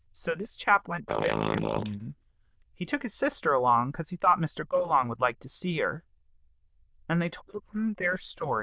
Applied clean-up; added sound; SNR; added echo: neural diffusion model UNIVERSE++.